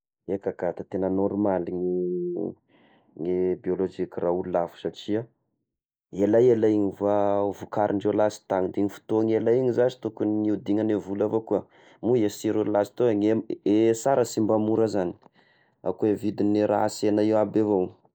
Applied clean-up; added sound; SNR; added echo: neural mask model Resemble Enhance denoiser.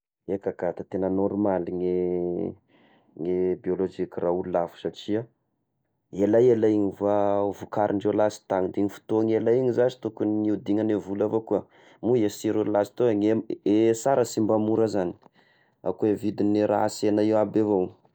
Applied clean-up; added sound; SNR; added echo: none; none; none; none.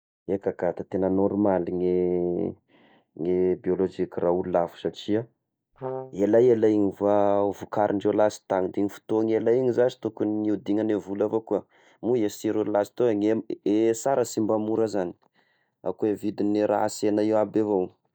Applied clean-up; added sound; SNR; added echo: neural mask model DeepFilterNet 3.